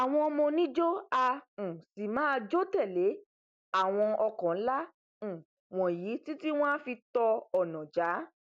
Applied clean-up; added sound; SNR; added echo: none; none; none; none.